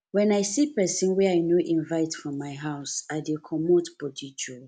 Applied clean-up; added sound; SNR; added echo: none; none; none; none.